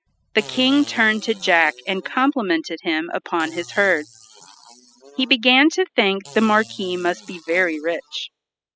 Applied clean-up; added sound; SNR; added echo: classical method spectral subtraction.